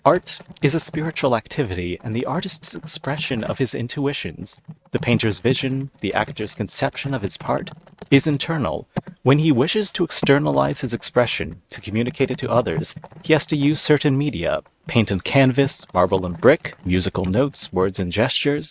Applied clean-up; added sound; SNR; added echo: neural mask model RNNoise.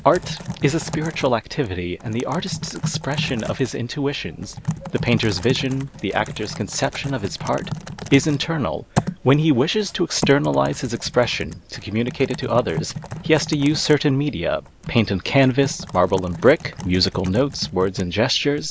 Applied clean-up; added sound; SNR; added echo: none; Typing; 11 dB; none.